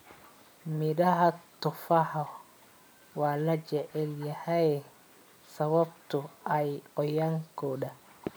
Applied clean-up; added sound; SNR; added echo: none; none; none; none.